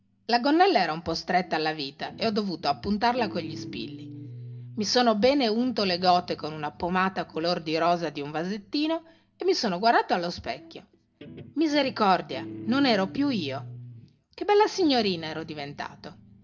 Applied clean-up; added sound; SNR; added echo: none; Guitar; 18 dB; reverberation time 0.3 s.